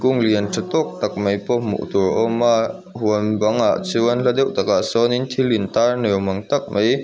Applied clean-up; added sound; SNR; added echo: none; none; none; none.